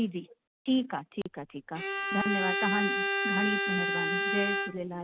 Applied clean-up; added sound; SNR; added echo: none; Bowed string instrument; -2 dB; none.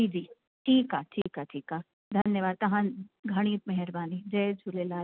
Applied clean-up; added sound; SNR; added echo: none; none; none; none.